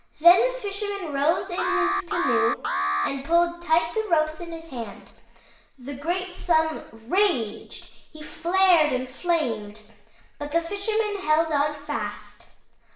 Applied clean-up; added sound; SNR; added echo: none; Alarm; 0 dB; reverberation time 0.7 s.